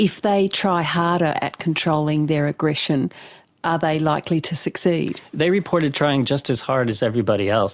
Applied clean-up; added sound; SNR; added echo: none; none; none; none.